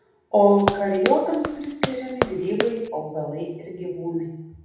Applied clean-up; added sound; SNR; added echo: none; Run; 5 dB; reverberation time 0.8 s.